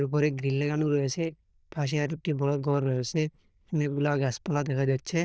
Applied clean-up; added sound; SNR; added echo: neural diffusion model UNIVERSE++.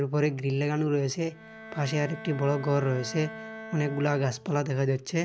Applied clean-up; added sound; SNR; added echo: none; Bowed string instrument; 16 dB; none.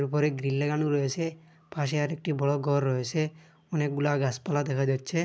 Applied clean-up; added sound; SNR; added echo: none; none; none; none.